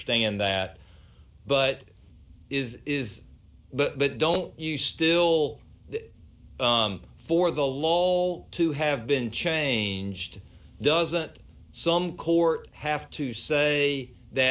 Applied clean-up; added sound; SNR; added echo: none; none; none; none.